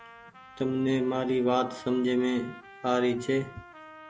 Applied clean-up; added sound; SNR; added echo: none; Trumpet; 20 dB; none.